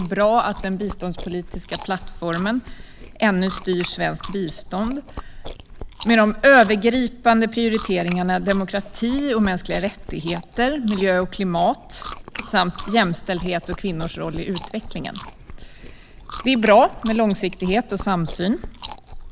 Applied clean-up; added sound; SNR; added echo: none; Chewing, mastication; 13 dB; none.